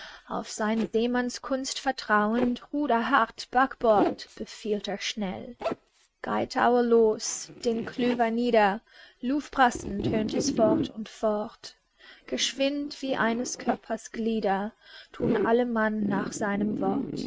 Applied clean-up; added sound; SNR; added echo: neural mask model RNNoise.